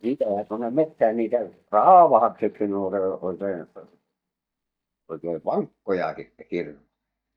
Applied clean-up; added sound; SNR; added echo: neural mask model DeepFilterNet 3.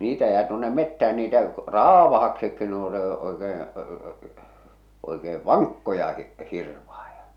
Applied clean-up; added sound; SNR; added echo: none; none; none; none.